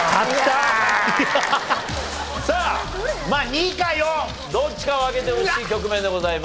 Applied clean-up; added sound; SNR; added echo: none; Sink (filling or washing) / Water tap, faucet; 18 dB; none.